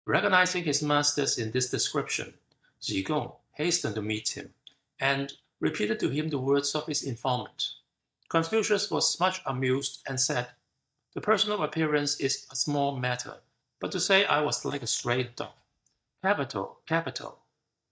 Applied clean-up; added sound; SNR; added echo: neural mask model DeepFilterNet 3.